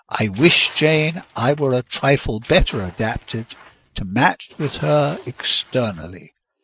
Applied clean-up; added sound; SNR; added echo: neural mask model RNNoise.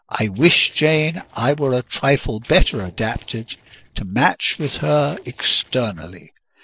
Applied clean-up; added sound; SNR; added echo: neural separator model SepFormer DNS4.